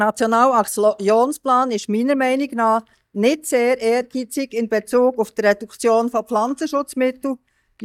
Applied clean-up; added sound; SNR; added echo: neural mask model DeepFilterNet 3.